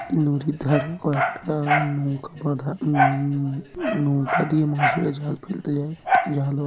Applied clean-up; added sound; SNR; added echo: none; Dog; 3 dB; none.